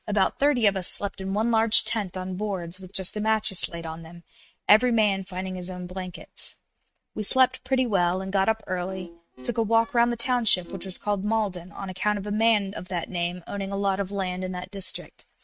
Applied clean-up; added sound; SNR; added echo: neural mask model RNNoise.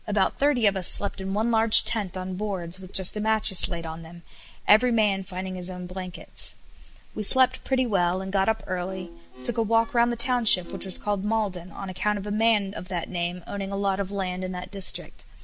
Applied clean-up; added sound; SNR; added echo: none; Bowed string instrument; 18 dB; none.